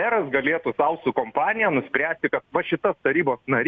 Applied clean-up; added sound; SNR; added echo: none; none; none; none.